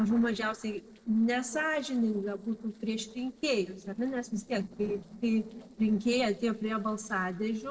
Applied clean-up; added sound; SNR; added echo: neural separator model SepFormer DNS4.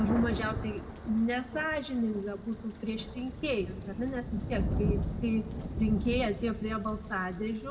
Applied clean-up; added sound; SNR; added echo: none; Thunder; 4 dB; reverberation time 1.1 s.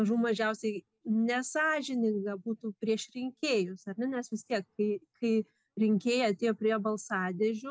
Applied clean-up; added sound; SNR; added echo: none; none; none; none.